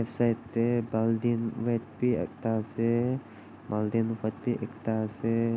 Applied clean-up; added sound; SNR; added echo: none; none; none; none.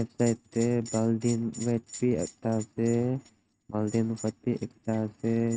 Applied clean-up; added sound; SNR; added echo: neural mask model RNNoise.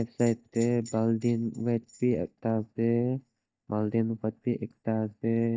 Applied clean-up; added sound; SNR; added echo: neural mask model DeepFilterNet 3.